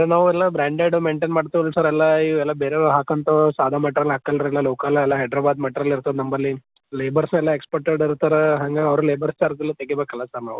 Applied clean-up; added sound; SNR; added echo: none; none; none; none.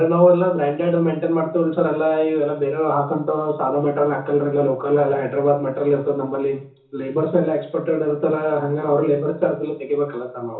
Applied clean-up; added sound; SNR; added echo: none; none; none; reverberation time 0.7 s.